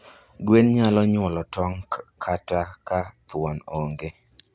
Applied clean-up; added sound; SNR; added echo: none; none; none; none.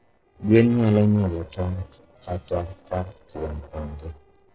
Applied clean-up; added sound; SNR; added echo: neural separator model SepFormer DNS4.